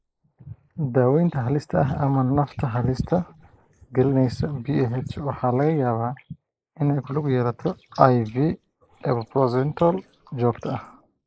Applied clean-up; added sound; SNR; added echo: neural mask model Resemble Enhance denoiser.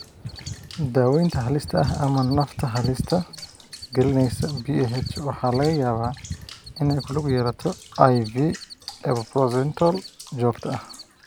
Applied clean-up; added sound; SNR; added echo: none; Bathtub (filling or washing) / Water + Cricket; 19 dB; none.